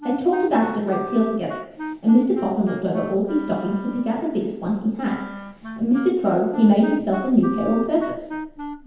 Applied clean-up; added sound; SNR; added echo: none; Wind instrument, woodwind instrument; 12 dB; reverberation time 1.0 s.